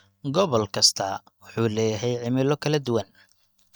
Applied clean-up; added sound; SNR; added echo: neural mask model DeepFilterNet 3.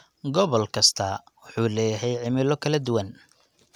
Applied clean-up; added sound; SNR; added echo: none; none; none; none.